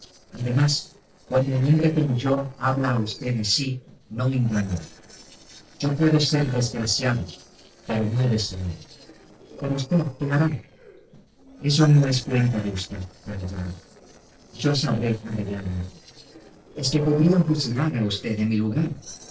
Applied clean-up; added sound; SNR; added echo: neural separator model SepFormer DNS4.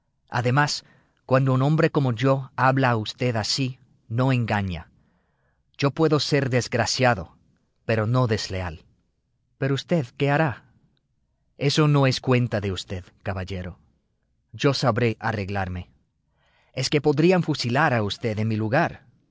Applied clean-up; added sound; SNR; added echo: none; none; none; none.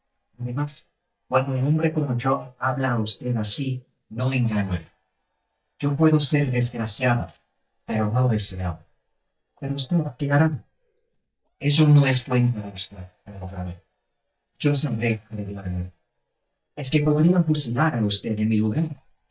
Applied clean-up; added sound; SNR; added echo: neural mask model DeepFilterNet 3.